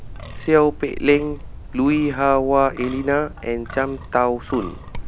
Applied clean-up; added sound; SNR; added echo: none; Wind; 12 dB; none.